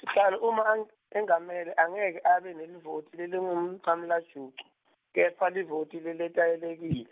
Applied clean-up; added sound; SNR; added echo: none; none; none; none.